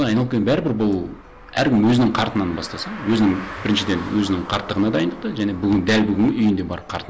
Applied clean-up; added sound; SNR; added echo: none; Car; 18 dB; none.